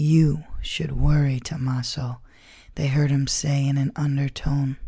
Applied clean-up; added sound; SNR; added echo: none; none; none; none.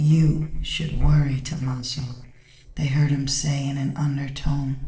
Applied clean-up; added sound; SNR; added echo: neural separator model SepFormer DNS4.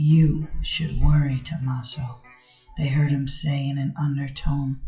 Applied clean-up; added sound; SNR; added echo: classical method WPE with log-MMSE.